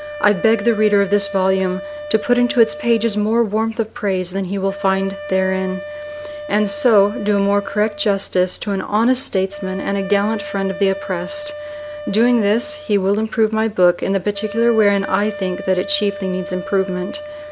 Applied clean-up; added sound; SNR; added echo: none; Wind instrument, woodwind instrument; 12 dB; none.